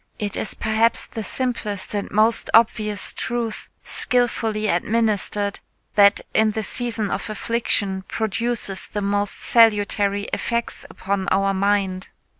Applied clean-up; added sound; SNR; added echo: none; none; none; none.